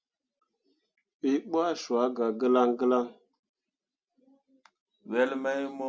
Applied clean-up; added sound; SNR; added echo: none; none; none; none.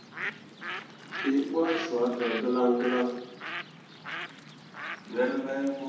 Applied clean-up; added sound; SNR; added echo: none; Bird; 9 dB; reverberation time 0.8 s.